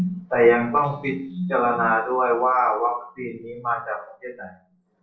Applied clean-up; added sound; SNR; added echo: neural separator model SepFormer DNS4.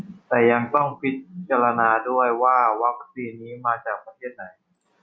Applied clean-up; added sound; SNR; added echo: none; none; none; none.